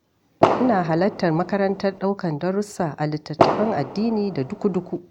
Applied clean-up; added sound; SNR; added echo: none; Fireworks; 1 dB; none.